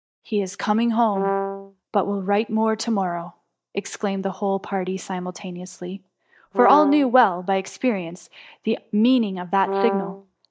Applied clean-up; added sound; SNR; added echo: neural mask model DeepFilterNet 3.